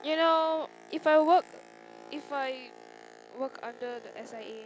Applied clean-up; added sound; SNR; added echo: none; Boat, Water vehicle; 20 dB; none.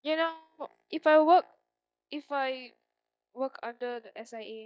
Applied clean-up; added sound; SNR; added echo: neural mask model DeepFilterNet 3.